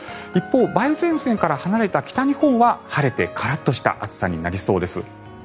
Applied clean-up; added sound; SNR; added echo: none; none; none; none.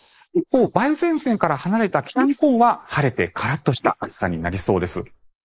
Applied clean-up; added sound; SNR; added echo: neural mask model Resemble Enhance denoiser.